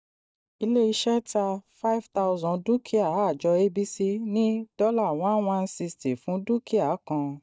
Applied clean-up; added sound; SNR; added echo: neural mask model DeepFilterNet 3.